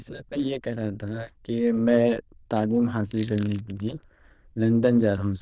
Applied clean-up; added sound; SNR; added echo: neural diffusion model UNIVERSE++.